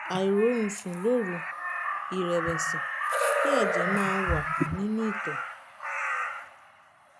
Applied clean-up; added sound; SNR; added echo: none; Crow; 0 dB; none.